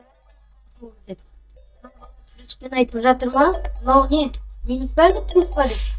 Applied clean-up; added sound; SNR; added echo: neural mask model DeepFilterNet 3.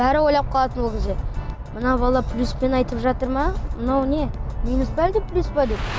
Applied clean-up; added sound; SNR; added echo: none; none; none; none.